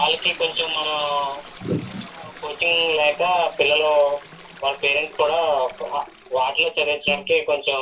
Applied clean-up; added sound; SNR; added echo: none; Toilet flush; 19 dB; reverberation time 0.2 s.